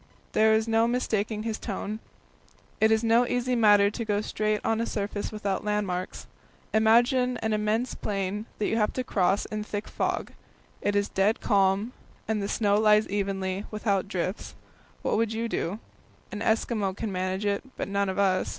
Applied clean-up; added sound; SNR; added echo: none; none; none; none.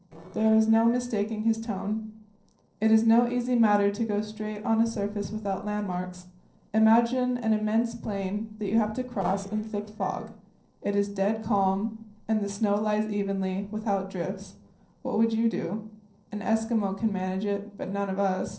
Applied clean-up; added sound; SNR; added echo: neural separator model SepFormer DNS4.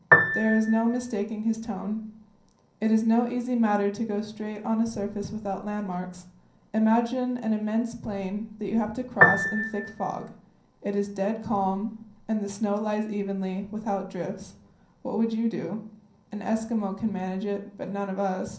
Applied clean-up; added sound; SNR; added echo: none; Piano; -4 dB; reverberation time 0.6 s.